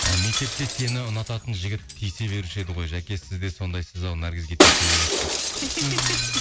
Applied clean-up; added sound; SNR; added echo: none; Shatter; -3 dB; none.